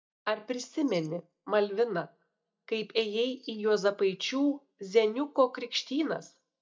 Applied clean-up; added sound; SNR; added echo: neural mask model DeepFilterNet 3.